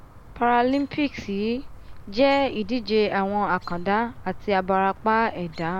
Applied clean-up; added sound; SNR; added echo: none; Chirp, tweet; 16 dB; none.